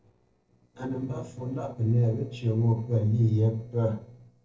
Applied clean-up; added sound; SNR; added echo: neural separator model SepFormer DNS4.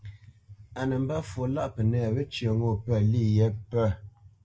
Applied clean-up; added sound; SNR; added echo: none; none; none; none.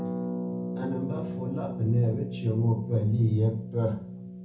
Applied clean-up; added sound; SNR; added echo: none; Harp; 7 dB; reverberation time 0.7 s.